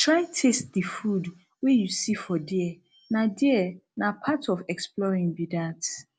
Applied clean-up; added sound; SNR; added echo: none; none; none; none.